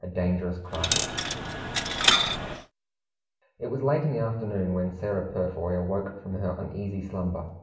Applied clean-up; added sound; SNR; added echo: none; Coin (dropping); -3 dB; reverberation time 0.7 s.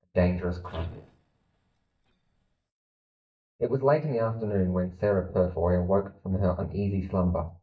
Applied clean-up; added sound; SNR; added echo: neural mask model DeepFilterNet 3.